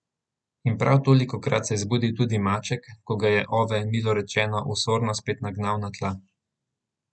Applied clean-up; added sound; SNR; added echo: none; none; none; none.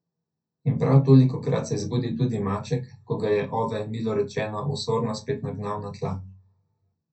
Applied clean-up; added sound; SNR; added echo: none; none; none; reverberation time 0.3 s.